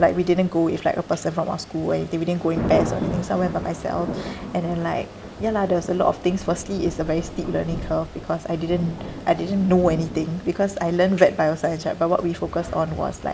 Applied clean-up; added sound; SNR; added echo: none; Thunder / Rain; 11 dB; none.